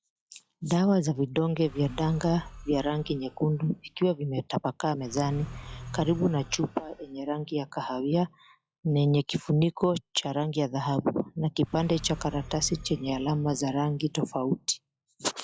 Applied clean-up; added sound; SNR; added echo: classical method log-MMSE.